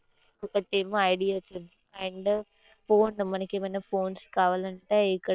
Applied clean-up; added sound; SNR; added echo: neural separator model SepFormer WHAM!.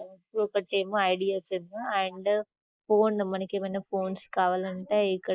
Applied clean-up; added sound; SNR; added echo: neural mask model Resemble Enhance denoiser.